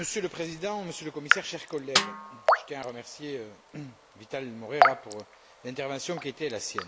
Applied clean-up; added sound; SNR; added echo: none; Snare drum + Raindrop / Drip; -5 dB; none.